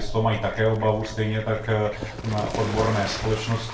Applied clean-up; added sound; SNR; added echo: none; Fowl; 9 dB; reverberation time 0.3 s.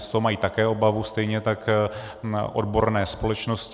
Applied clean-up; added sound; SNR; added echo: none; none; none; none.